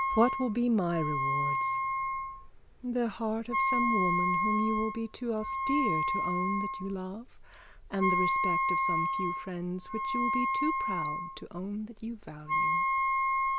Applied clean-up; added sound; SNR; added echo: none; Wind instrument, woodwind instrument; -2 dB; none.